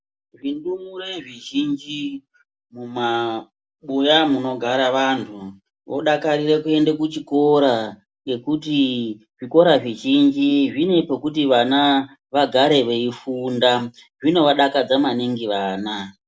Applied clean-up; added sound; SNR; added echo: none; none; none; none.